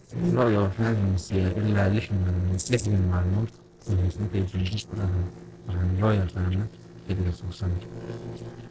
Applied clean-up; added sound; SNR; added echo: neural separator model SepFormer DNS4.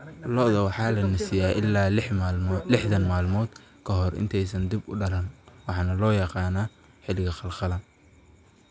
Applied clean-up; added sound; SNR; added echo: none; none; none; none.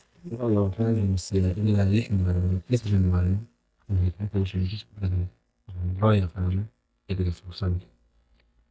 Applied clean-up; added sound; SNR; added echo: neural mask model DeepFilterNet 3.